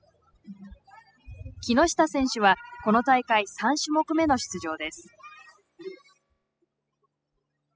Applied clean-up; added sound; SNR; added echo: classical method spectral subtraction.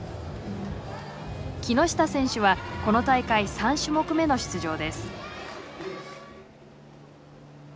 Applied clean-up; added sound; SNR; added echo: none; Bowed string instrument + Bowed string instrument; 18 dB; none.